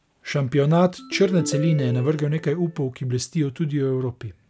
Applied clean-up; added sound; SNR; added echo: none; Ringtone; 11 dB; none.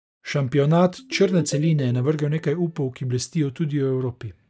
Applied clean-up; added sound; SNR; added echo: neural mask model DeepFilterNet 3.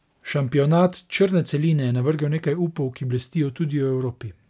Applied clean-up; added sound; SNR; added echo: none; none; none; none.